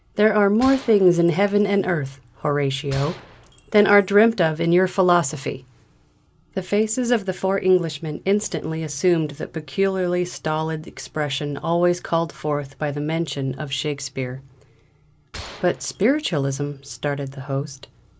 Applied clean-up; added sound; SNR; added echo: none; Gunshot, gunfire; 20 dB; none.